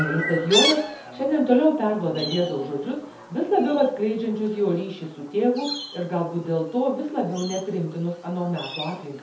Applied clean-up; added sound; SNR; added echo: none; Chirp, tweet; 9 dB; reverberation time 0.5 s.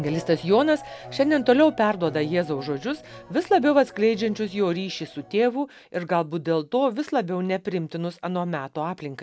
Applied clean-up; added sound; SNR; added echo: none; none; none; none.